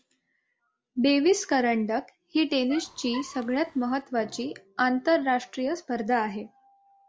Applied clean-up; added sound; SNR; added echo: none; Squeak; 17 dB; none.